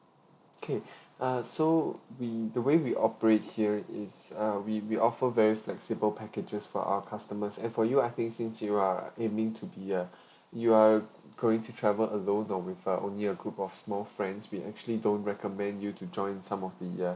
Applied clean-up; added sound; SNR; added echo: none; none; none; none.